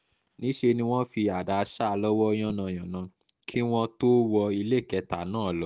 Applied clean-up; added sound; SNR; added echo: none; none; none; none.